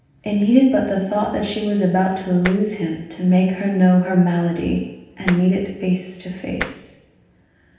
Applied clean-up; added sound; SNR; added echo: none; Tap; 11 dB; reverberation time 0.9 s.